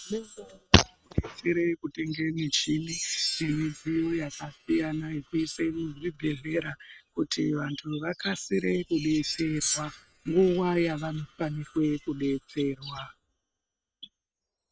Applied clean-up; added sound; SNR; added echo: neural mask model RNNoise.